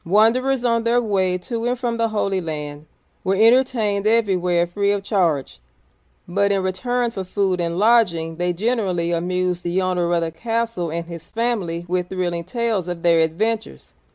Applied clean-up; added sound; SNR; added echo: none; none; none; none.